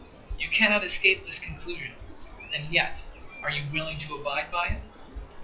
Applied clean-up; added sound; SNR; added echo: classical method WPE with log-MMSE.